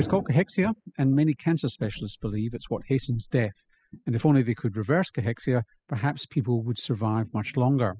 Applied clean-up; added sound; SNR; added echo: classical method spectral subtraction.